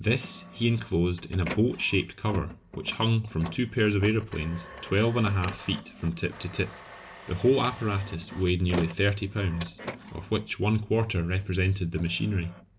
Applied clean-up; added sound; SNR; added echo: none; Printer; 15 dB; none.